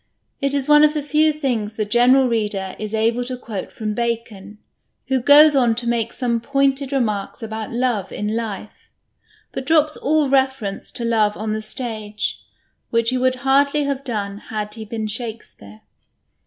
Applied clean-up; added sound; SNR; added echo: none; none; none; none.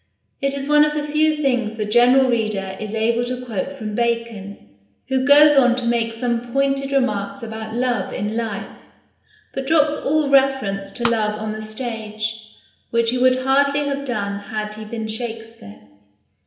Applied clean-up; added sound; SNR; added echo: none; Shatter; 13 dB; reverberation time 0.9 s.